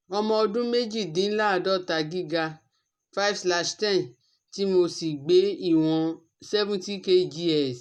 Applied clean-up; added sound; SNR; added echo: none; none; none; none.